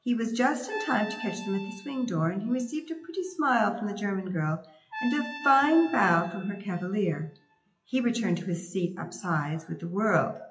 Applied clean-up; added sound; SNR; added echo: classical method WPE with log-MMSE.